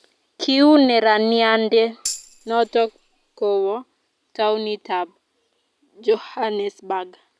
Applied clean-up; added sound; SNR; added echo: none; Tambourine; 7 dB; none.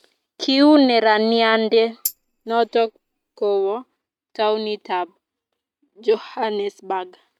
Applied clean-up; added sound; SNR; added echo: neural mask model RNNoise.